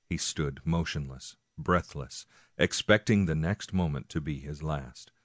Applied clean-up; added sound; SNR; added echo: none; none; none; none.